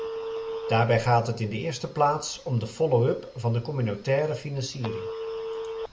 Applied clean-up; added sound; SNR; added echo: none; Telephone; 10 dB; none.